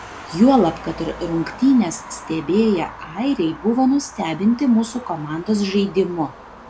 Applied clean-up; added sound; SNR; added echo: none; Traffic noise, roadway noise; 17 dB; none.